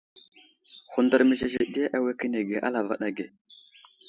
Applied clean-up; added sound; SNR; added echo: none; none; none; none.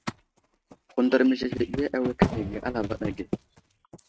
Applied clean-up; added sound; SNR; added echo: neural mask model RNNoise.